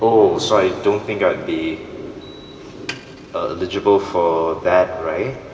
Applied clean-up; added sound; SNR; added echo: none; none; none; reverberation time 2.3 s.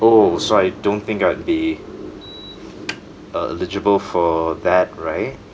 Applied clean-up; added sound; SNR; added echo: none; none; none; none.